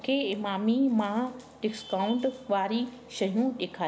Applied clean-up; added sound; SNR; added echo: none; none; none; none.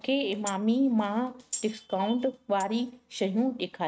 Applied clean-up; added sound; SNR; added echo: neural mask model RNNoise.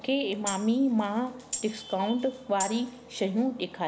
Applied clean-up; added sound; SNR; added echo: none; Tambourine; 12 dB; none.